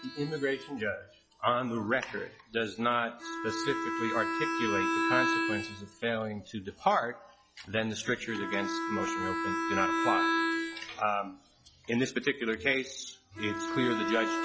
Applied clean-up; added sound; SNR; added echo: classical method log-MMSE.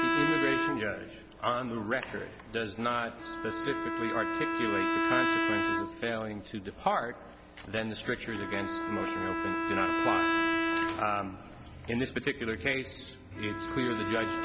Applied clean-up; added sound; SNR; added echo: none; Bowed string instrument; -1 dB; none.